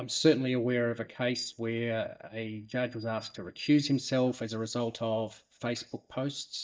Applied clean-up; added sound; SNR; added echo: neural mask model DeepFilterNet 3.